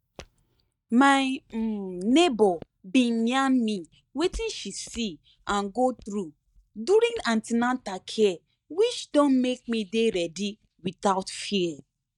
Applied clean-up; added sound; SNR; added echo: neural mask model DeepFilterNet 3.